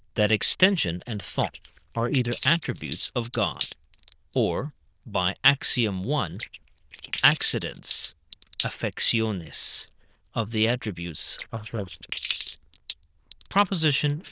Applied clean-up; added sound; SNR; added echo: neural diffusion model UNIVERSE++.